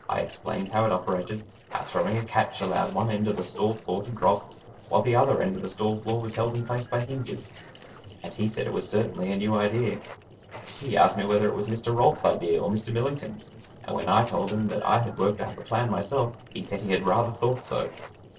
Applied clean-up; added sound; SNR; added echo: neural separator model SepFormer DNS4.